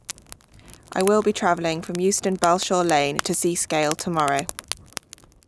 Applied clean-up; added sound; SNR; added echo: none; Fire; 12 dB; none.